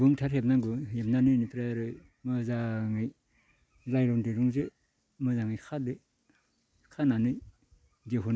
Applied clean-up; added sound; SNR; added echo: none; none; none; none.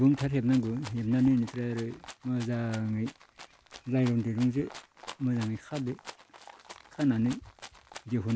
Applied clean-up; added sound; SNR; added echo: none; Rattle (instrument); 19 dB; none.